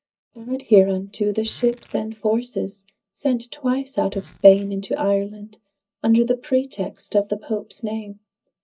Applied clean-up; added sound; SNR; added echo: neural mask model DeepFilterNet 3.